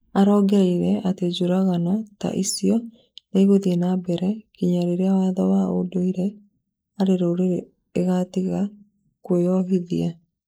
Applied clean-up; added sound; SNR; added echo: neural mask model Resemble Enhance denoiser.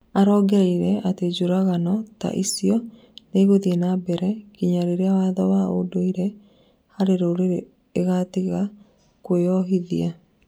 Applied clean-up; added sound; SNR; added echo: none; none; none; none.